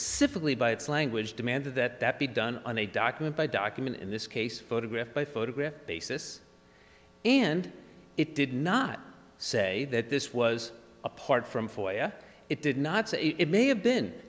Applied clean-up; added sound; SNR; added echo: none; none; none; none.